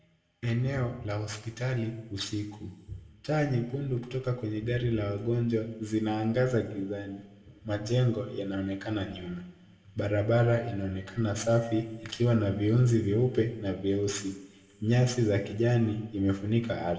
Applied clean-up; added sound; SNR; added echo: none; none; none; reverberation time 0.8 s.